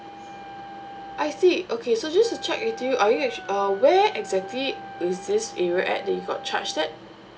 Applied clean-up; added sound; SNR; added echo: none; Wind instrument, woodwind instrument; 16 dB; none.